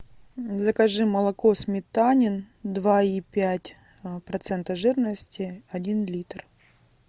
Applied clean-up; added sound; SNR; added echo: none; none; none; none.